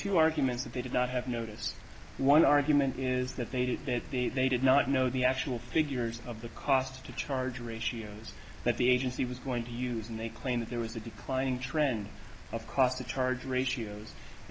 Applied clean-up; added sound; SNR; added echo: none; Rain; 15 dB; none.